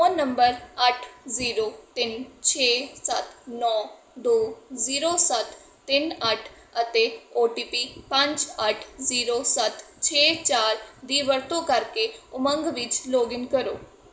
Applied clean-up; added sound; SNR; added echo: none; none; none; reverberation time 0.4 s.